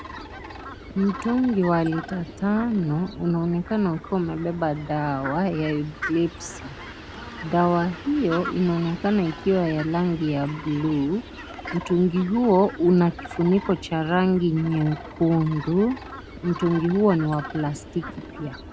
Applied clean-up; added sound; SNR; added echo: none; Fowl; 14 dB; none.